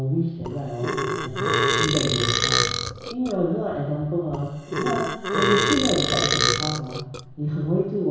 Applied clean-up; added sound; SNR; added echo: none; Burping, eructation; -1 dB; reverberation time 1.1 s.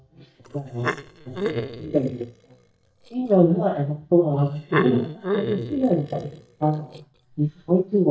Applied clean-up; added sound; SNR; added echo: neural mask model DeepFilterNet 3.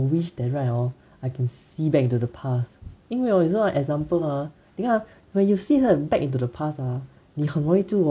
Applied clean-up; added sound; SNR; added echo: none; none; none; none.